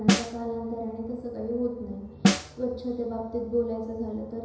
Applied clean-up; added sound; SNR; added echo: none; Snare drum; -1 dB; reverberation time 1.0 s.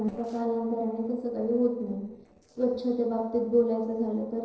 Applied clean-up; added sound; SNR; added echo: neural separator model SepFormer DNS4.